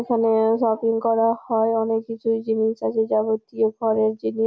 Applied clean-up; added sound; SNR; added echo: none; none; none; none.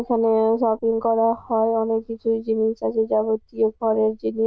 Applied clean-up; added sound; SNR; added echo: neural diffusion model UNIVERSE++.